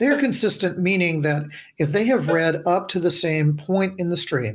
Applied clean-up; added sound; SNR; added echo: none; Cowbell; 16 dB; none.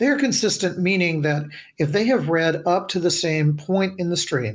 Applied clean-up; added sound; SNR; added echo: none; none; none; none.